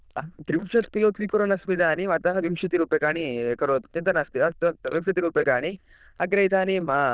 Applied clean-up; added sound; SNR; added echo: neural diffusion model UNIVERSE++.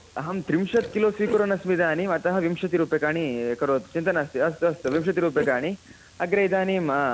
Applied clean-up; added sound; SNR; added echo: none; Burping, eructation; 18 dB; none.